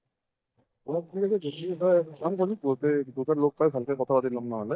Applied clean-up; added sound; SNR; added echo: neural mask model DeepFilterNet 3.